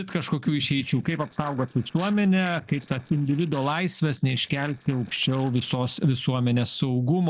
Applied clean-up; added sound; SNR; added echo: neural separator model SepFormer DNS4.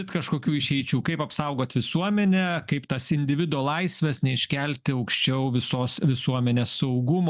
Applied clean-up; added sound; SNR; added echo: none; none; none; none.